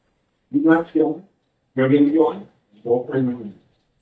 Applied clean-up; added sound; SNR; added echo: neural mask model DeepFilterNet 3.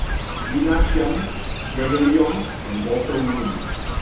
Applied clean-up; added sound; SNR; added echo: none; Fowl; 2 dB; reverberation time 2.2 s.